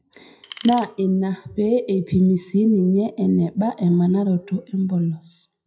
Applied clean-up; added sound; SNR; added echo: classical method WPE with log-MMSE.